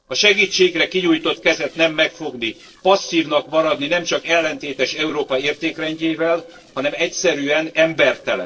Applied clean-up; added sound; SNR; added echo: neural separator model SepFormer DNS4.